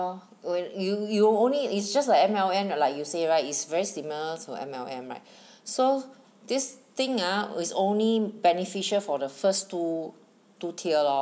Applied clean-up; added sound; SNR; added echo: none; none; none; none.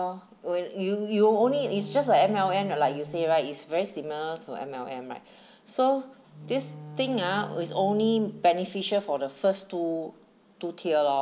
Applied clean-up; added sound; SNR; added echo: none; Wind instrument, woodwind instrument; 19 dB; none.